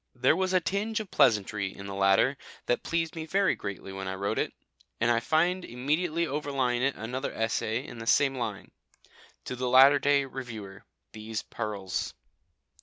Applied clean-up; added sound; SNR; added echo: none; none; none; none.